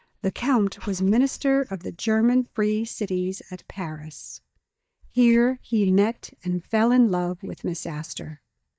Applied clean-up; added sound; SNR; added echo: neural mask model DeepFilterNet 3.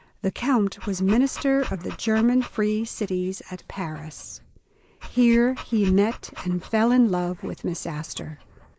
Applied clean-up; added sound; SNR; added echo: neural mask model Resemble Enhance denoiser.